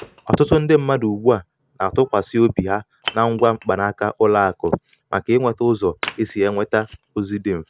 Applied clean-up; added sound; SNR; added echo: none; Wood; 20 dB; none.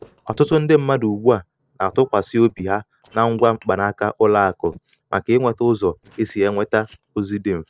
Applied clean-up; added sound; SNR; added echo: neural separator model SepFormer DNS4.